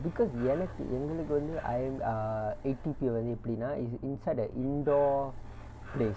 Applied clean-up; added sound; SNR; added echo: none; Breathing; 18 dB; none.